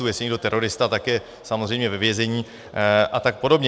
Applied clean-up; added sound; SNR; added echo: none; none; none; none.